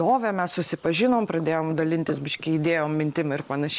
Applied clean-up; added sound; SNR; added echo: none; none; none; none.